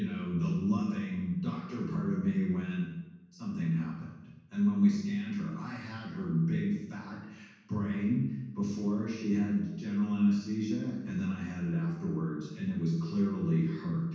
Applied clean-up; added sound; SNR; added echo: none; none; none; reverberation time 1.2 s.